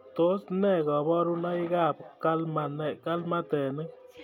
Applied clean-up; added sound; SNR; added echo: none; none; none; none.